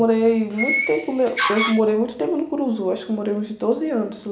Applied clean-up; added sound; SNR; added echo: none; Door; 3 dB; reverberation time 0.6 s.